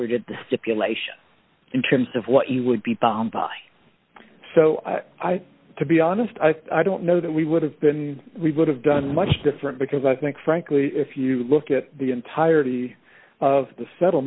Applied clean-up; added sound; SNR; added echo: none; none; none; none.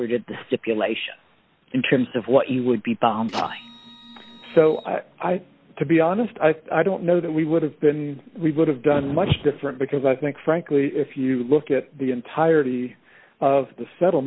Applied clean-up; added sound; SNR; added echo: none; Printer; 18 dB; none.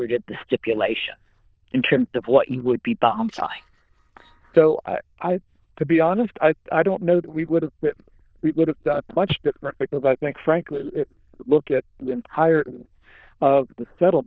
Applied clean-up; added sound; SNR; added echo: neural diffusion model UNIVERSE++.